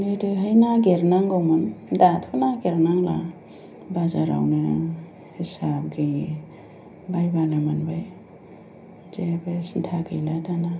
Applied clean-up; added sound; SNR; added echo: none; none; none; reverberation time 0.5 s.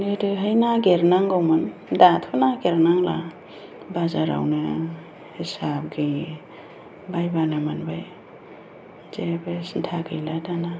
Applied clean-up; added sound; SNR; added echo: none; none; none; none.